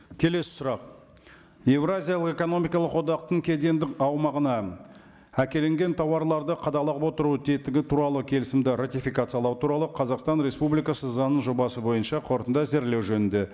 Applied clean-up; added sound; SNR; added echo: none; none; none; none.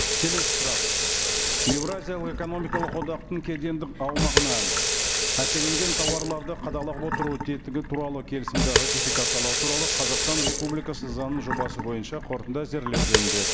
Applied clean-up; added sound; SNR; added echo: none; Sink (filling or washing) / Water tap, faucet; -4 dB; none.